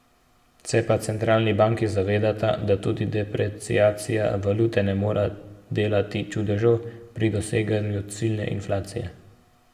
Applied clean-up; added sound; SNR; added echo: none; none; none; reverberation time 0.8 s.